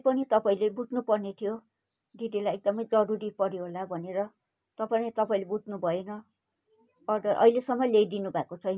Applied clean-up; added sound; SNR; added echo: none; none; none; none.